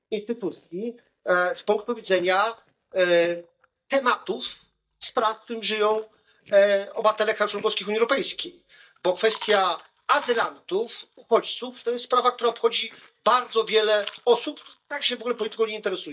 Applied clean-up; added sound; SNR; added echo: neural mask model DeepFilterNet 3.